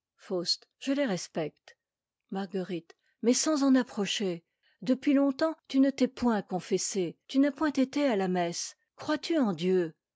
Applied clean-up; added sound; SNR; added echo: none; none; none; none.